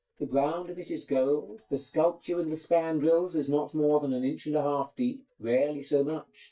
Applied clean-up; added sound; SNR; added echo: neural mask model DeepFilterNet 3.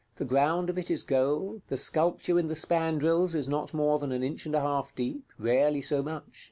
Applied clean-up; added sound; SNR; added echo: none; none; none; none.